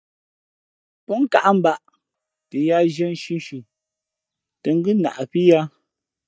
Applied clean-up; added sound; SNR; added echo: neural mask model DeepFilterNet 3.